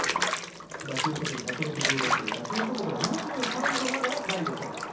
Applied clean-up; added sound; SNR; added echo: none; Bathtub (filling or washing) / Water; -2 dB; reverberation time 0.6 s.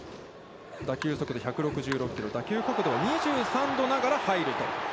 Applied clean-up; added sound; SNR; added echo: none; none; none; none.